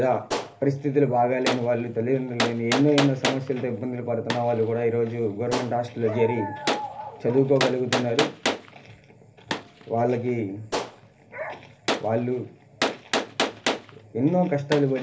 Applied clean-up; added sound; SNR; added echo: none; Gunshot, gunfire; 6 dB; reverberation time 0.3 s.